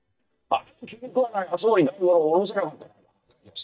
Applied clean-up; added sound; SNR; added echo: neural mask model DeepFilterNet 3.